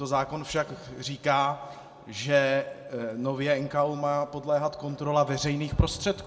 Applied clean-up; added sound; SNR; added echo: none; none; none; reverberation time 0.7 s.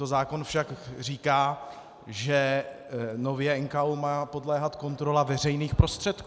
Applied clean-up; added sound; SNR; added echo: none; none; none; none.